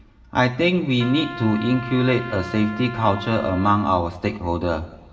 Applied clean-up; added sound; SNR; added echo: none; Trumpet; 13 dB; reverberation time 1.4 s.